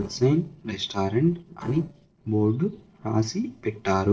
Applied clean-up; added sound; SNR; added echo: neural separator model SepFormer DNS4.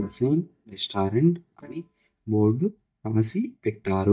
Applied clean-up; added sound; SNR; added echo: neural mask model DeepFilterNet 3.